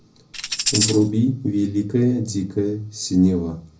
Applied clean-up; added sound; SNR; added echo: none; Tambourine; 2 dB; reverberation time 0.4 s.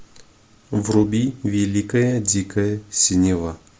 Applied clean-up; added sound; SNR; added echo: none; none; none; none.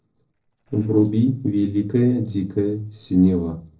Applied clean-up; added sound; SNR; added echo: neural separator model SepFormer DNS4.